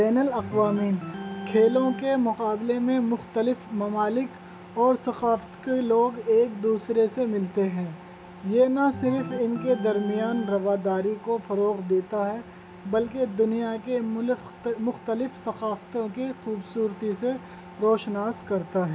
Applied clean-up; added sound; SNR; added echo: none; Organ; 12 dB; none.